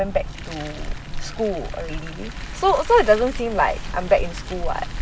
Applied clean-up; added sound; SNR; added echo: none; Car; 6 dB; none.